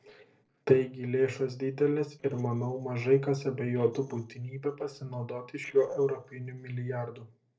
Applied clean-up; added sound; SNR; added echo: neural separator model SepFormer DNS4.